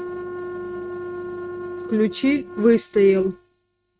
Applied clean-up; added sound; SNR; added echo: neural mask model RNNoise.